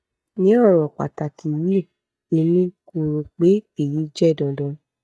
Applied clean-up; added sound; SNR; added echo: neural mask model DeepFilterNet 3.